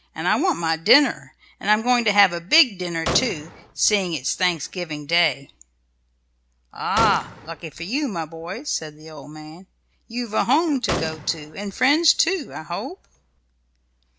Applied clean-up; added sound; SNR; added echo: none; Gunshot, gunfire; 10 dB; none.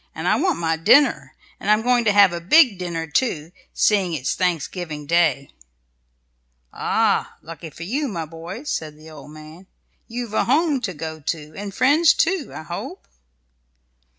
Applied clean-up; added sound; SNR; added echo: none; none; none; none.